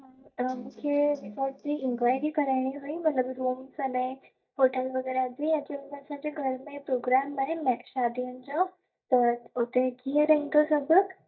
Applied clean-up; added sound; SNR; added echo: neural mask model DeepFilterNet 3.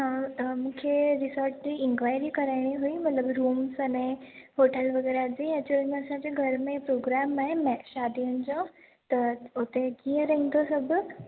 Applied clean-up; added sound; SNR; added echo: none; none; none; none.